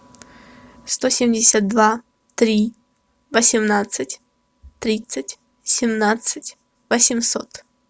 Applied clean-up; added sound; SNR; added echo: none; none; none; none.